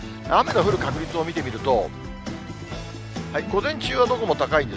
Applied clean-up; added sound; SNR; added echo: none; Splash, splatter; 12 dB; none.